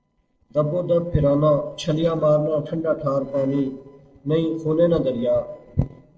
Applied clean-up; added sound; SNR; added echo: neural separator model SepFormer DNS4.